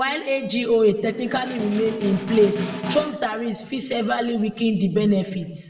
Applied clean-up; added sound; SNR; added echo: none; Snare drum; 10 dB; reverberation time 0.8 s.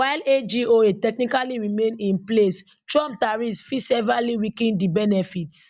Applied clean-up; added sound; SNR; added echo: none; none; none; none.